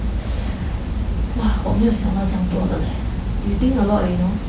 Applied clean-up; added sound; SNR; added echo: none; none; none; none.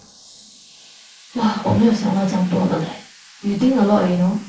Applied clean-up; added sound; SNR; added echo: neural mask model Resemble Enhance denoiser.